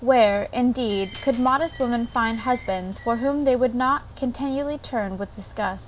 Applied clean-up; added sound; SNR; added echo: none; Glass; 8 dB; none.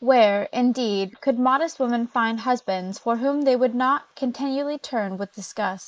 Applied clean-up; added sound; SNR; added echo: neural mask model Resemble Enhance denoiser.